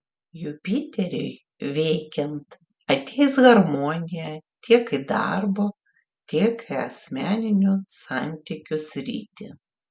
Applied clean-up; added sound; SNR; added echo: none; none; none; none.